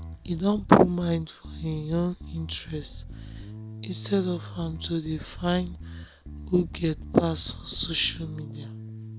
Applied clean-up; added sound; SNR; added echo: none; Bass guitar; 12 dB; none.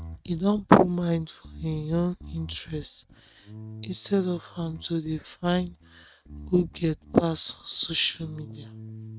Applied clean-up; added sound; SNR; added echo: neural mask model RNNoise.